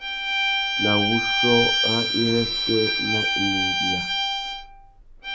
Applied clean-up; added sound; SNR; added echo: none; Bowed string instrument; -3 dB; none.